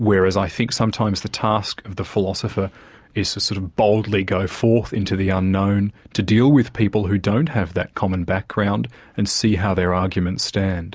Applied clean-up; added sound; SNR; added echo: none; none; none; none.